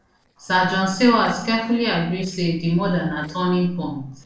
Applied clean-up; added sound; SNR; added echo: neural separator model SepFormer DNS4.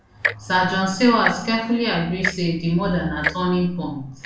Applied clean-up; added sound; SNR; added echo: none; Tick-tock; 9 dB; reverberation time 0.3 s.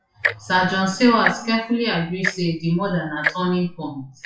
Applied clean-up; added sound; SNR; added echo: classical method WPE with log-MMSE.